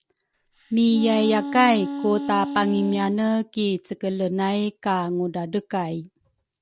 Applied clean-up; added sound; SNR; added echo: none; Wind instrument, woodwind instrument; 8 dB; none.